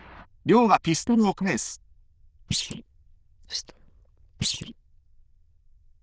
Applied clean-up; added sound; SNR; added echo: neural diffusion model UNIVERSE++.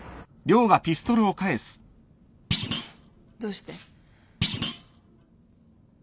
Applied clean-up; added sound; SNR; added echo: none; Thump, thud; 3 dB; none.